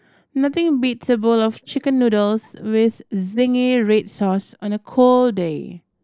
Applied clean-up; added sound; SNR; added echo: neural mask model Resemble Enhance denoiser.